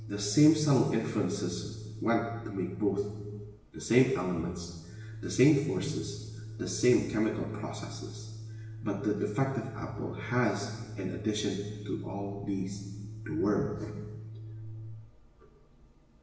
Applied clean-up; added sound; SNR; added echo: none; Organ; 11 dB; reverberation time 1.3 s.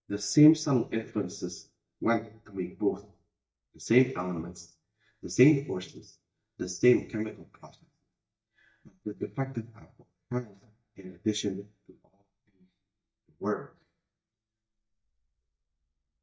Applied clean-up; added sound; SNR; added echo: neural mask model DeepFilterNet 3.